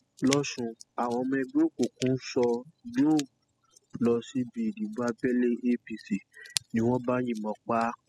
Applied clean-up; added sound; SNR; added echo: classical method spectral subtraction.